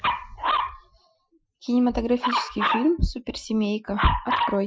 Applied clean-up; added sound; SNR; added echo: classical method Wiener filter.